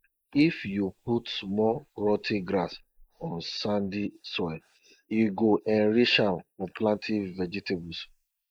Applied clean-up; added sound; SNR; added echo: neural mask model Resemble Enhance denoiser.